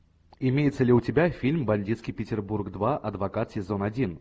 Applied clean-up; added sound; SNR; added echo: none; none; none; none.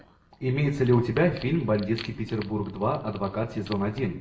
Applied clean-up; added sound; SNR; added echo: none; Wood; 20 dB; reverberation time 0.5 s.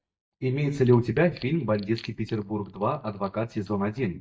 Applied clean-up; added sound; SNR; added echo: neural mask model DeepFilterNet 3.